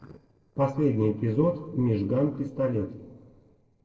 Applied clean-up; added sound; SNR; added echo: neural separator model SepFormer DNS4.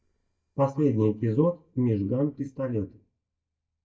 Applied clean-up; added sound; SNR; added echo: neural mask model DeepFilterNet 3.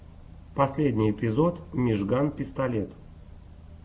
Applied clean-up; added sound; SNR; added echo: none; none; none; none.